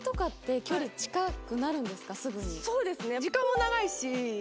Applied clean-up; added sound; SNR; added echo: none; none; none; none.